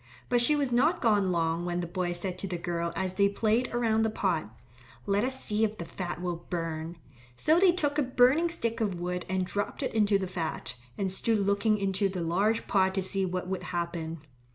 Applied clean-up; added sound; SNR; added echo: none; none; none; none.